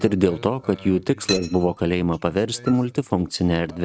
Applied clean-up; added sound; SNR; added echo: neural mask model RNNoise.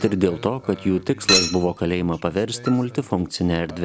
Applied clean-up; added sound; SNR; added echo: none; Chink, clink; 7 dB; none.